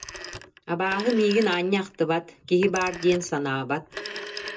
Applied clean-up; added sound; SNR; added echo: none; Telephone; 13 dB; reverberation time 0.2 s.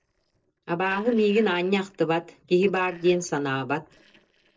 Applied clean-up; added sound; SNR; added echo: neural separator model SepFormer DNS4.